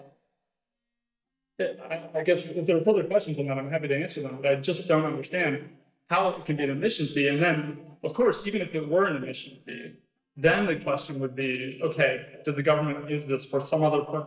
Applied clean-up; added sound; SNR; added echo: neural mask model DeepFilterNet 3.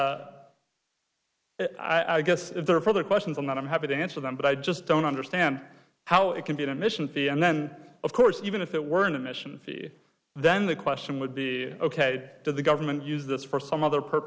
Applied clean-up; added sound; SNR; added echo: none; none; none; none.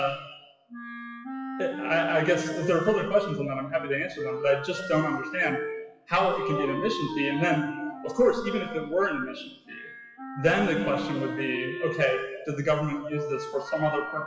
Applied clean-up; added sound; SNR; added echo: classical method WPE with log-MMSE.